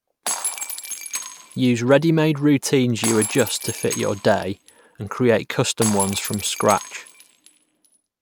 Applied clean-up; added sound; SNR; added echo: none; Shatter; 10 dB; none.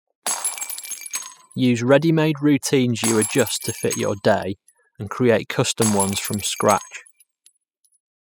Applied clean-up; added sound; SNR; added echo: classical method spectral subtraction.